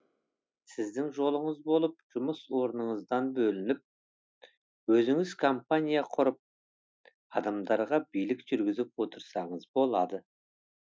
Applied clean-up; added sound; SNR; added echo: none; none; none; none.